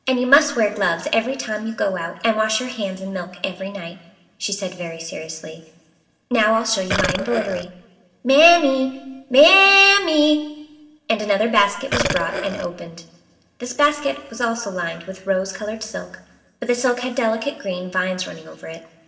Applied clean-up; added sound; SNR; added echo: none; Burping, eructation; 4 dB; reverberation time 1.0 s.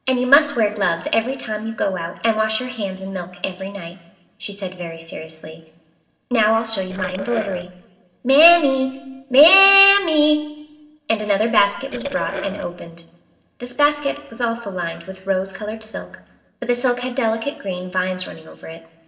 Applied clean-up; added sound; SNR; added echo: neural separator model SepFormer DNS4.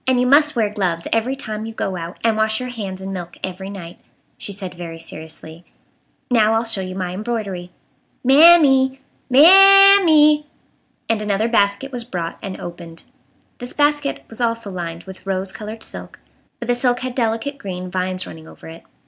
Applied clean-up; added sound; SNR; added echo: none; none; none; none.